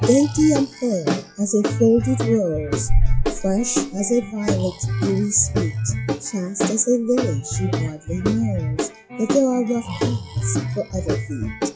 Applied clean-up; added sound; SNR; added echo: classical method log-MMSE.